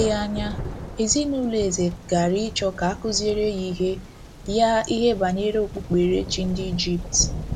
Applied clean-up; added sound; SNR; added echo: none; Thunder; 10 dB; none.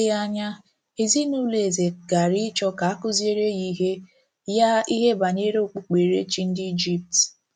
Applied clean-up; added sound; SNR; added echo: none; none; none; none.